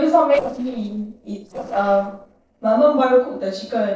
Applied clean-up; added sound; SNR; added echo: neural separator model SepFormer DNS4.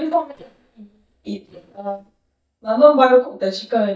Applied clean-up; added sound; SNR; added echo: neural mask model DeepFilterNet 3.